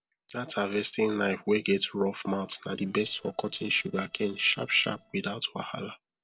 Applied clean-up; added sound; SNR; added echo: neural separator model SepFormer DNS4.